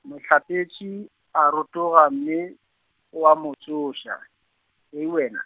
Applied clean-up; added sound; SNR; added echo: none; none; none; none.